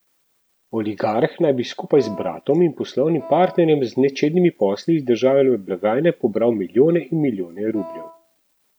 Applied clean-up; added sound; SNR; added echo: none; Wind instrument, woodwind instrument; 17 dB; none.